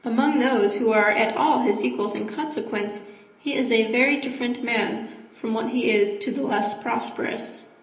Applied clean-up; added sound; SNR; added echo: none; none; none; reverberation time 1.0 s.